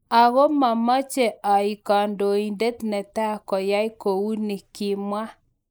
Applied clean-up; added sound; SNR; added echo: neural mask model Resemble Enhance denoiser.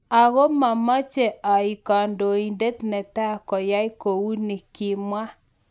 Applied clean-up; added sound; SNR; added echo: none; none; none; none.